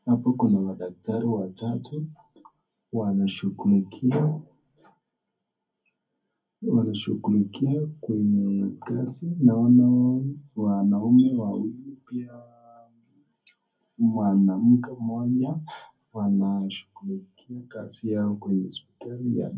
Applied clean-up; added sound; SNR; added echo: none; none; none; reverberation time 0.3 s.